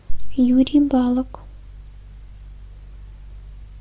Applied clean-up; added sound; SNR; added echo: none; none; none; none.